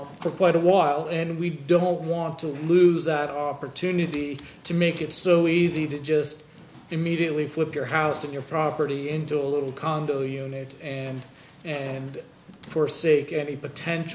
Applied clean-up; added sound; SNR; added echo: none; none; none; none.